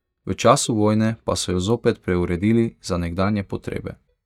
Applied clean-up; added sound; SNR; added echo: neural mask model DeepFilterNet 3.